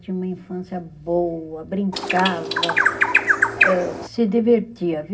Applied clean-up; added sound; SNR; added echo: none; Bird; -3 dB; reverberation time 0.4 s.